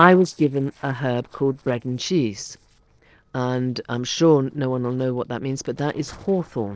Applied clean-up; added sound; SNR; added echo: neural separator model SepFormer DNS4.